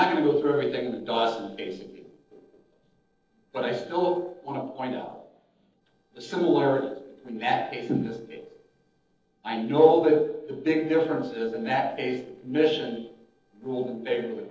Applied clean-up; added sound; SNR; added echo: neural separator model SepFormer DNS4.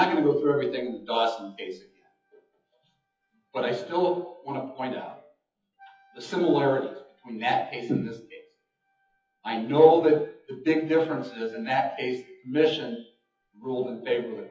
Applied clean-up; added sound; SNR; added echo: classical method WPE with log-MMSE.